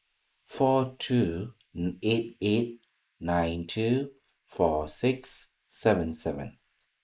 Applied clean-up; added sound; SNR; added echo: neural mask model Resemble Enhance denoiser.